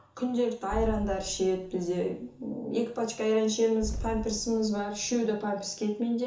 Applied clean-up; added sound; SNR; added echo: none; Boom; 11 dB; reverberation time 0.7 s.